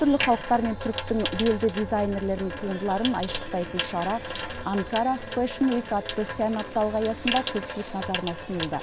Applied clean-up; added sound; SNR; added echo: none; Sink (filling or washing) / Water tap, faucet; 7 dB; none.